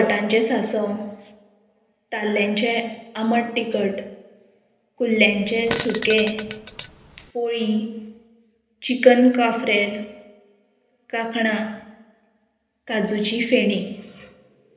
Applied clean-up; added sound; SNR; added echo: none; Fart; 11 dB; reverberation time 0.8 s.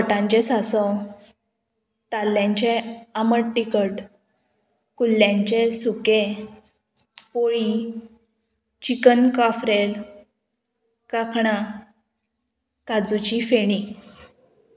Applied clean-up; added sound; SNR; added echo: none; none; none; none.